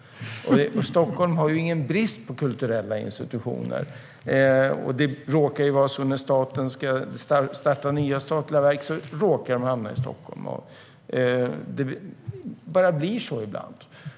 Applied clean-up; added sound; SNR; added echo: none; none; none; none.